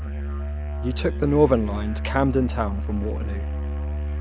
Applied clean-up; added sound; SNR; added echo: none; Musical instrument; 2 dB; none.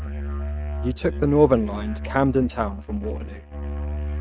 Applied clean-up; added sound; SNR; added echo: neural mask model RNNoise.